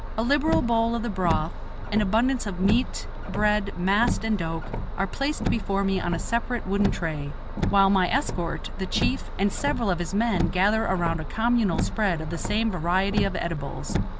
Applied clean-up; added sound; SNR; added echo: none; Car; 3 dB; none.